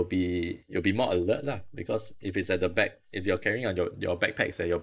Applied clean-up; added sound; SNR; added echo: neural mask model Resemble Enhance denoiser.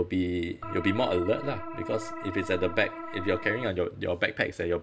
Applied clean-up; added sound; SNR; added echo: none; Organ; 8 dB; none.